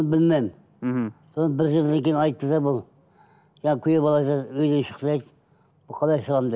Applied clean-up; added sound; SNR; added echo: none; none; none; none.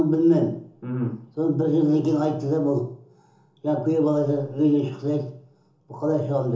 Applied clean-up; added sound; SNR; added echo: none; none; none; reverberation time 0.6 s.